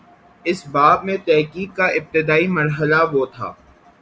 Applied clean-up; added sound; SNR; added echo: none; none; none; none.